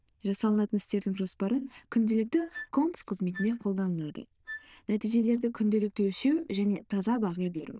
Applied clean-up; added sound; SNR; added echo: neural diffusion model UNIVERSE++.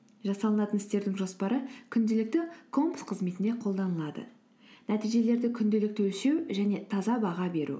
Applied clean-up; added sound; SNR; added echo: none; none; none; none.